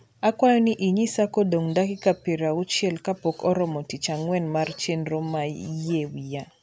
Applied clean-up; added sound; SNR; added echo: none; none; none; none.